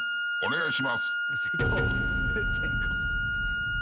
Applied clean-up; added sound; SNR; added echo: none; Wind instrument, woodwind instrument; -3 dB; none.